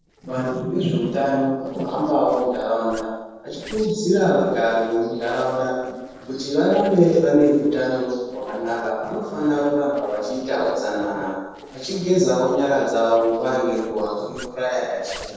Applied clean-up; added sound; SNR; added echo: neural separator model SepFormer DNS4.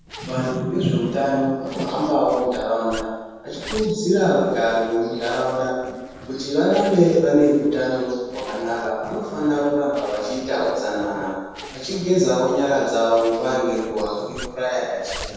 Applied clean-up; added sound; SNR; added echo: none; Zipper (clothing); 18 dB; reverberation time 1.2 s.